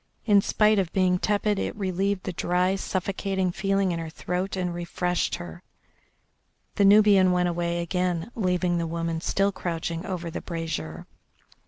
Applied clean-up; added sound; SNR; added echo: none; none; none; none.